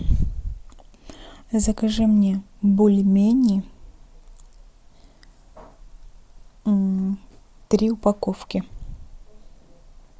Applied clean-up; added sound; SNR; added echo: none; none; none; none.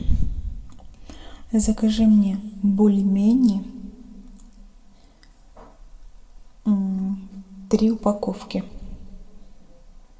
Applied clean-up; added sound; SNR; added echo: none; none; none; reverberation time 1.0 s.